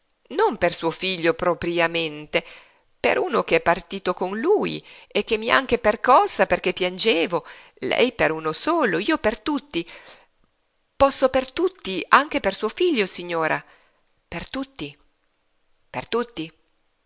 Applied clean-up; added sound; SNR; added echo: none; none; none; none.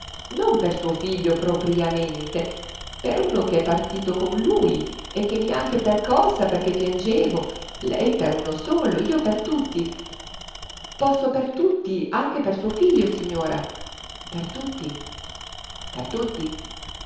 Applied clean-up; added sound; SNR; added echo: none; Tools; 14 dB; reverberation time 1.0 s.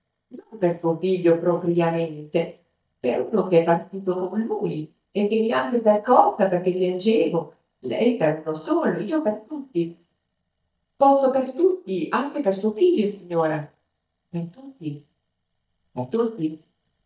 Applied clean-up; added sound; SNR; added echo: neural mask model DeepFilterNet 3.